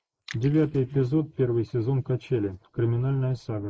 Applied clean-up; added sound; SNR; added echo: neural mask model Resemble Enhance denoiser.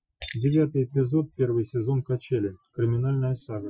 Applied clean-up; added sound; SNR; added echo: classical method Wiener filter.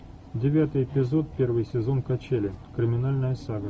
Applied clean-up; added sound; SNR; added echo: none; none; none; none.